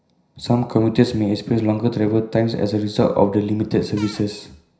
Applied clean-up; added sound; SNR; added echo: none; Cupboard open or close / Door; 19 dB; reverberation time 0.5 s.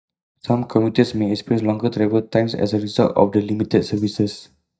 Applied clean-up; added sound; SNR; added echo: neural mask model DeepFilterNet 3.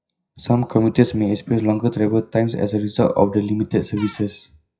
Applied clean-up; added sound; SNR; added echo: classical method WPE with log-MMSE.